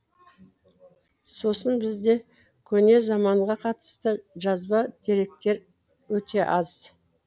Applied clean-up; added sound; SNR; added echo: none; none; none; none.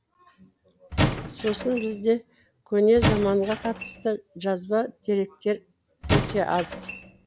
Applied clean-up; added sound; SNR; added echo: none; Squeak / Wood; 2 dB; none.